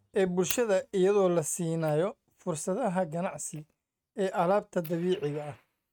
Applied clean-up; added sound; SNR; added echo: neural mask model RNNoise.